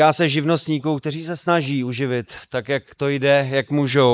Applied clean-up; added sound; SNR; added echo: neural mask model Resemble Enhance denoiser.